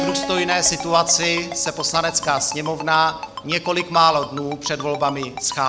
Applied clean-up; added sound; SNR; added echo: none; Keyboard (musical) + Ringtone; 11 dB; none.